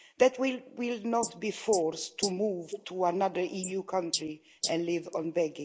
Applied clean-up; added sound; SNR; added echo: neural mask model Resemble Enhance denoiser.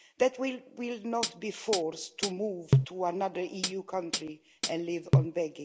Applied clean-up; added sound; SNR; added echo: none; Hi-hat; -2 dB; none.